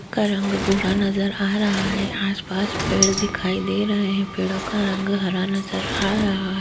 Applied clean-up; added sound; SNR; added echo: none; Sliding door; 7 dB; none.